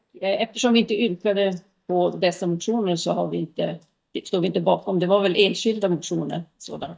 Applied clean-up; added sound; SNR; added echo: neural mask model DeepFilterNet 3.